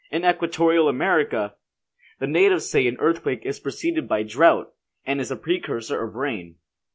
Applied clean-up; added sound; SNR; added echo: none; none; none; none.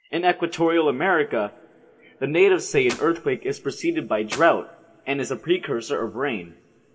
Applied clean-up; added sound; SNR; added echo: none; Clapping; 12 dB; reverberation time 1.9 s.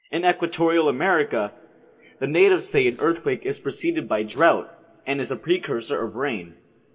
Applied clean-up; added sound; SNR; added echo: neural separator model SepFormer DNS4.